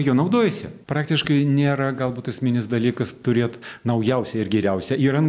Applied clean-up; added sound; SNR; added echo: none; none; none; none.